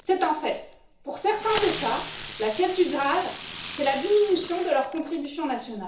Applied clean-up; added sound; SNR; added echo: none; Fireworks; 8 dB; reverberation time 0.7 s.